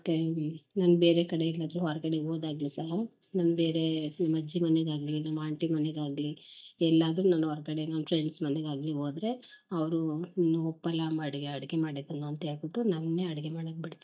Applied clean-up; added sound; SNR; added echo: neural mask model DeepFilterNet 3.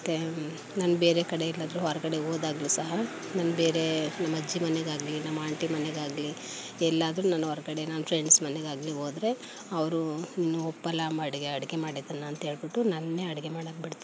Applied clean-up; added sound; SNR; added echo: none; none; none; none.